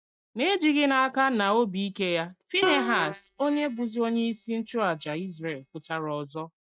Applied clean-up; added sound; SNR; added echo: neural mask model DeepFilterNet 3.